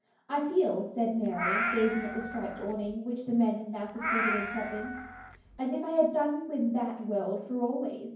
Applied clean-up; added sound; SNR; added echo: none; Meow; 4 dB; reverberation time 0.9 s.